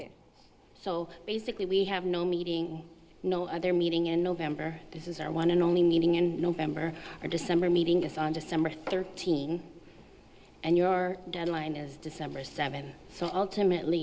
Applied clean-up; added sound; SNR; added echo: none; none; none; none.